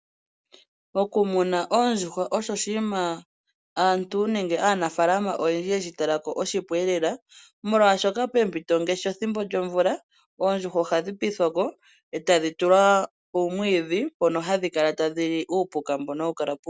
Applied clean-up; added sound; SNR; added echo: none; none; none; none.